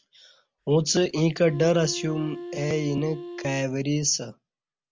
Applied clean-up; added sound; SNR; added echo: none; Wind instrument, woodwind instrument; 13 dB; none.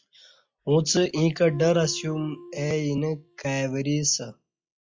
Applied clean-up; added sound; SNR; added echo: classical method log-MMSE.